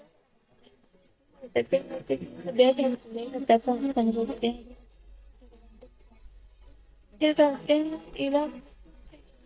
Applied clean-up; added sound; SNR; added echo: neural mask model DeepFilterNet 3.